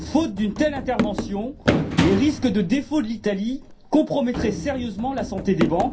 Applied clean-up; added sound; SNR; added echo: none; Run; 4 dB; reverberation time 0.3 s.